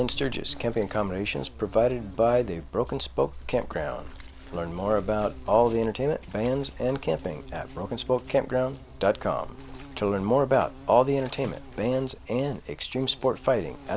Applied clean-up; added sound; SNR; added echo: none; Insect; 14 dB; none.